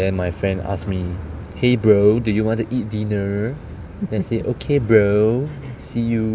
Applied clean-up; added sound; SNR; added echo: none; none; none; none.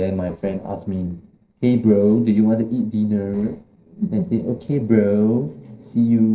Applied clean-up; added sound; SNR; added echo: neural separator model SepFormer DNS4.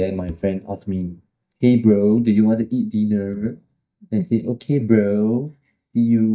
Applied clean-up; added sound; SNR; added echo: neural mask model DeepFilterNet 3.